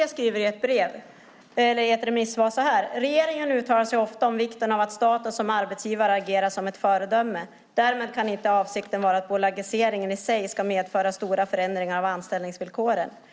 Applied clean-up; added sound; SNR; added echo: none; none; none; none.